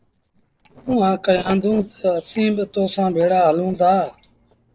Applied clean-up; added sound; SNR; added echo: neural separator model SepFormer DNS4.